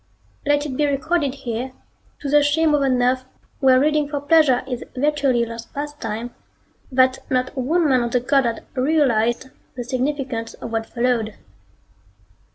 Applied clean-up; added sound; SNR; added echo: none; none; none; none.